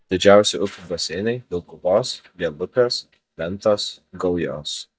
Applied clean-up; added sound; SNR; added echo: neural mask model DeepFilterNet 3.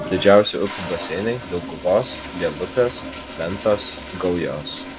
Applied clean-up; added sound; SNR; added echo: none; Toilet flush; 11 dB; none.